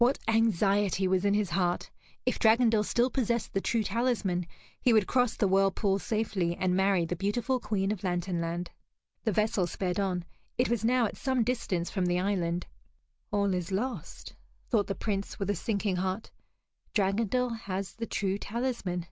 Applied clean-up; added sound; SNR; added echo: none; none; none; none.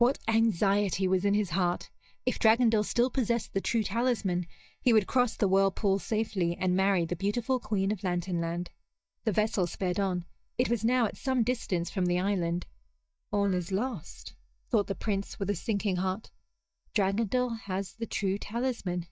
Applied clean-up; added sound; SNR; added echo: neural mask model DeepFilterNet 3.